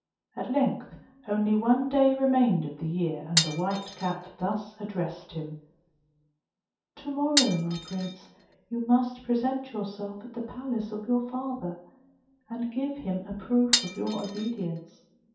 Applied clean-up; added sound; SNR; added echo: none; Glass; 2 dB; reverberation time 0.6 s.